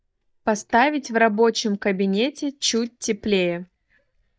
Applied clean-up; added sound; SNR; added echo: neural mask model DeepFilterNet 3.